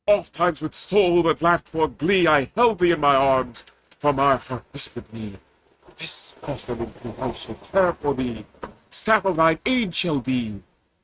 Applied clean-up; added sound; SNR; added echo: neural mask model RNNoise.